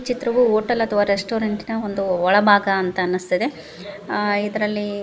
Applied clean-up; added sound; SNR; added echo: neural mask model Resemble Enhance denoiser.